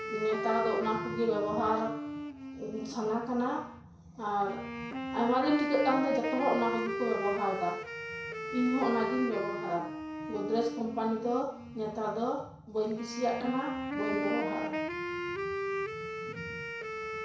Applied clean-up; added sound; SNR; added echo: none; Wind instrument, woodwind instrument; 4 dB; reverberation time 0.6 s.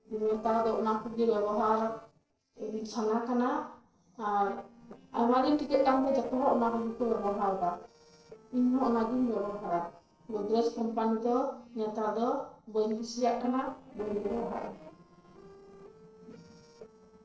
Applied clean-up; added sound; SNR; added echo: neural separator model SepFormer DNS4.